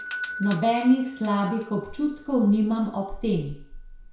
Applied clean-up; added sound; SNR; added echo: none; Doorbell; 16 dB; reverberation time 0.6 s.